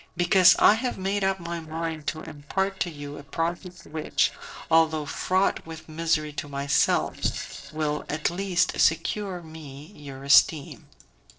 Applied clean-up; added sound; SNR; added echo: neural separator model SepFormer DNS4.